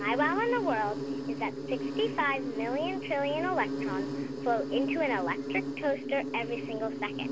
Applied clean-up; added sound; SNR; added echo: none; Insect; 2 dB; none.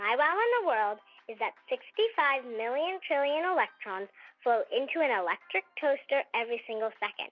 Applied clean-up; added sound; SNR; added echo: none; none; none; none.